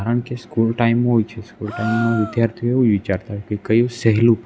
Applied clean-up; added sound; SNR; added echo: none; Gasp; 15 dB; none.